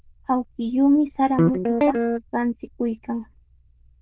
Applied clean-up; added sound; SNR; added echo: neural diffusion model UNIVERSE++.